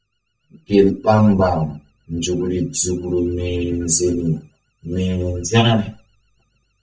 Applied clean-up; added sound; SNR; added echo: neural mask model DeepFilterNet 3.